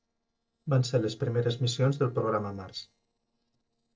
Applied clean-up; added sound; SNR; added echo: neural separator model SepFormer DNS4.